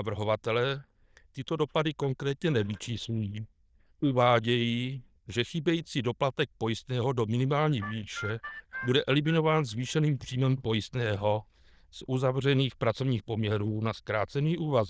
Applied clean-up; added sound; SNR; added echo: neural diffusion model UNIVERSE++.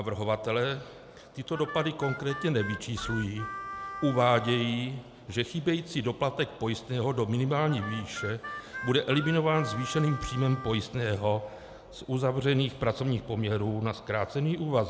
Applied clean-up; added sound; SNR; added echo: none; Harmonica; 11 dB; none.